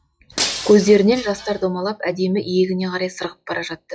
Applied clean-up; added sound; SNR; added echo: classical method log-MMSE.